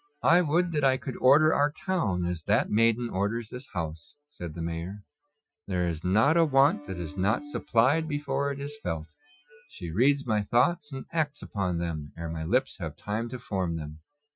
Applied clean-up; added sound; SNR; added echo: classical method Wiener filter.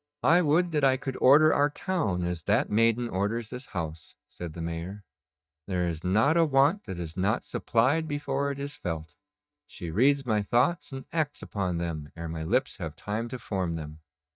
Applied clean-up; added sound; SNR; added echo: neural mask model DeepFilterNet 3.